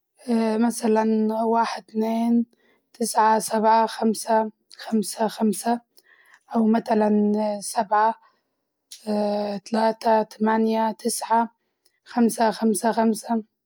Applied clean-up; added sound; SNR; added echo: none; none; none; none.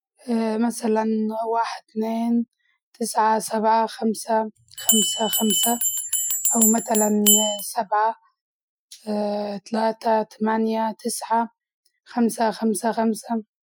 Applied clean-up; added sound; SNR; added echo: classical method Wiener filter.